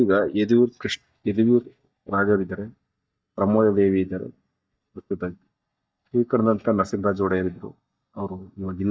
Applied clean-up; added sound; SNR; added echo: neural mask model DeepFilterNet 3.